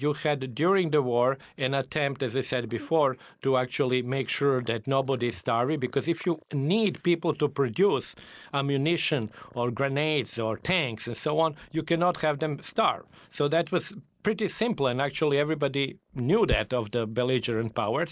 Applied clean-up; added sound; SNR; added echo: neural mask model Resemble Enhance denoiser.